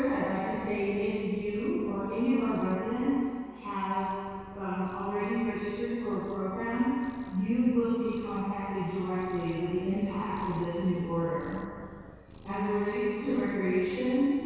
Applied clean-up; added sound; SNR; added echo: none; Cat; 20 dB; reverberation time 2.0 s.